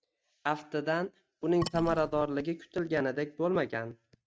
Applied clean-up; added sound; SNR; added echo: neural mask model RNNoise.